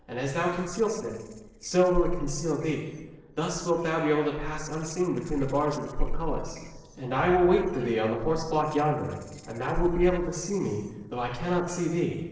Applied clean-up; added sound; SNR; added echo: neural separator model SepFormer DNS4.